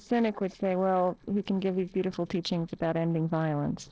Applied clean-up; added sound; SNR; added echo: neural separator model SepFormer DNS4.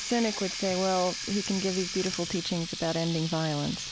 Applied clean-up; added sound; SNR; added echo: none; Water tap, faucet; 7 dB; none.